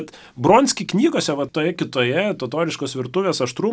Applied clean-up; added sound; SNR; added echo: none; none; none; none.